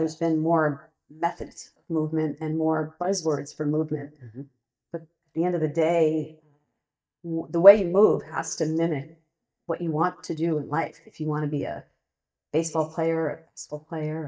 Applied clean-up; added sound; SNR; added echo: neural mask model DeepFilterNet 3.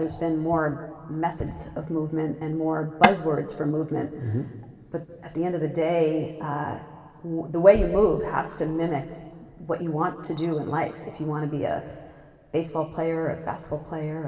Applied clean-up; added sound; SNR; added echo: none; Tap / Wood; -3 dB; reverberation time 2.0 s.